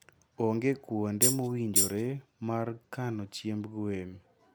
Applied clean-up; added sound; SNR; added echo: none; Tambourine; -4 dB; none.